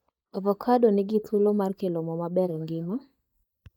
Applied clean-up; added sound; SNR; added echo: neural mask model DeepFilterNet 3.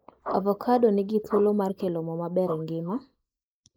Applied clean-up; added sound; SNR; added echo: neural mask model Resemble Enhance denoiser.